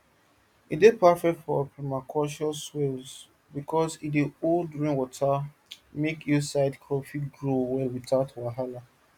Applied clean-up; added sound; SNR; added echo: none; none; none; none.